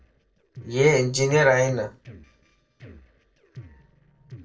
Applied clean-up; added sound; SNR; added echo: neural separator model SepFormer DNS4.